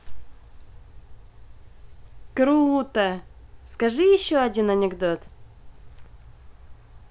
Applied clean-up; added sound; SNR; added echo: none; none; none; none.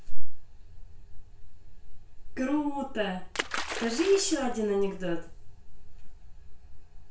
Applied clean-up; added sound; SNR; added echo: none; Splash, splatter; 14 dB; reverberation time 0.4 s.